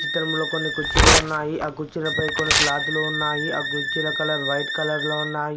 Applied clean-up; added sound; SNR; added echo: none; Tearing + Wind instrument, woodwind instrument; -3 dB; none.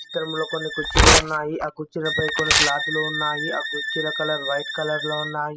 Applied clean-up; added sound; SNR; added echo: classical method spectral subtraction.